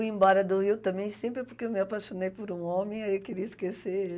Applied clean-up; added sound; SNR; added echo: none; none; none; none.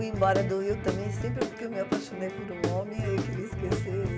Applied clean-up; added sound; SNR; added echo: none; Guitar / Drum; 0 dB; none.